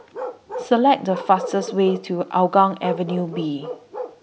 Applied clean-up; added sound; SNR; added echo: none; Bark; 12 dB; none.